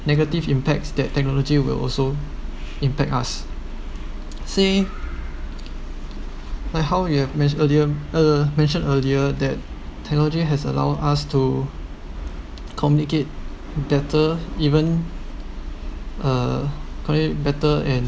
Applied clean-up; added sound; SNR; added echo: none; none; none; none.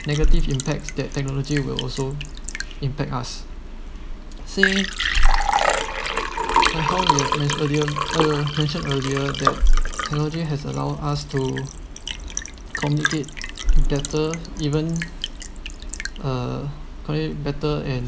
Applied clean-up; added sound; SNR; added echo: none; Liquid; -3 dB; none.